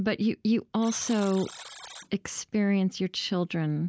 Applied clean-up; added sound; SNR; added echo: none; Alarm; 19 dB; none.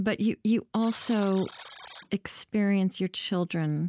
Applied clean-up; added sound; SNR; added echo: neural mask model RNNoise.